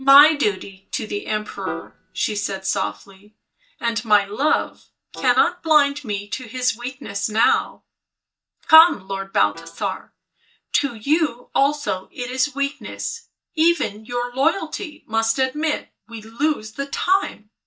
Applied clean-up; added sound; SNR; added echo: neural mask model DeepFilterNet 3.